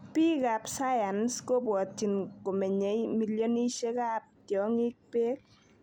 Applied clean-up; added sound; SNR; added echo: none; none; none; none.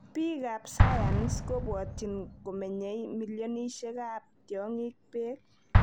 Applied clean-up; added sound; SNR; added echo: none; Explosion; -5 dB; none.